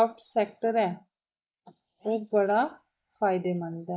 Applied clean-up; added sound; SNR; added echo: neural mask model Resemble Enhance denoiser.